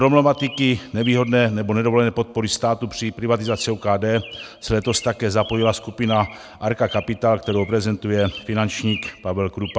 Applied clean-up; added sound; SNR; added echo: none; Chirp, tweet; 18 dB; none.